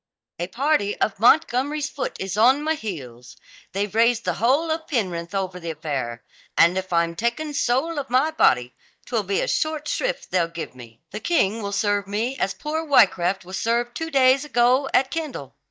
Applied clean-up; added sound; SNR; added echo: neural mask model DeepFilterNet 3.